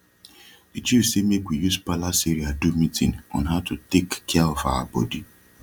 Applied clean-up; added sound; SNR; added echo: none; none; none; none.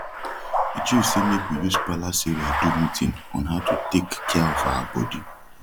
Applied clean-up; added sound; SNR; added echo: none; Bathtub (filling or washing); 2 dB; none.